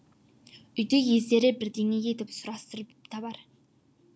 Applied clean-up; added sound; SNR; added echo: none; none; none; none.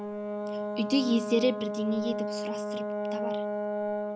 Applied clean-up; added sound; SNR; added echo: none; Brass instrument; 1 dB; none.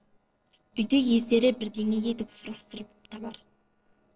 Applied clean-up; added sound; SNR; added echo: neural separator model SepFormer DNS4.